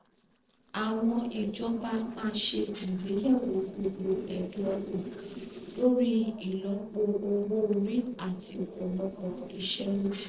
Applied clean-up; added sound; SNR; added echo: neural separator model SepFormer DNS4.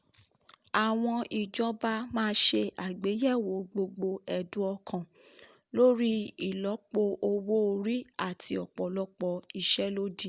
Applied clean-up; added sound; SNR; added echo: none; none; none; none.